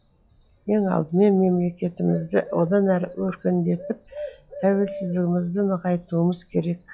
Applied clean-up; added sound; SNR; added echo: classical method log-MMSE.